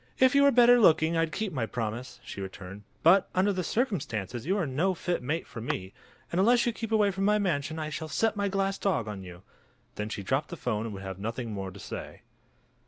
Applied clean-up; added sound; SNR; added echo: none; Tap / Glass; 16 dB; none.